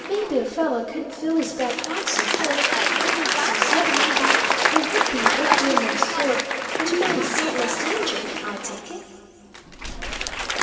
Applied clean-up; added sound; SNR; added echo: none; Applause / Crowd; -3 dB; reverberation time 2.3 s.